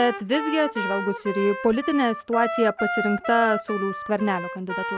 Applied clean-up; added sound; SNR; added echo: none; Trumpet; 6 dB; none.